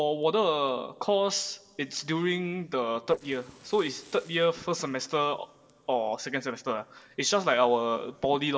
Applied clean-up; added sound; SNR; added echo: neural separator model SepFormer DNS4.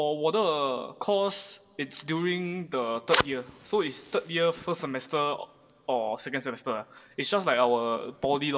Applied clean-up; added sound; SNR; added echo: none; Fire; 10 dB; reverberation time 1.4 s.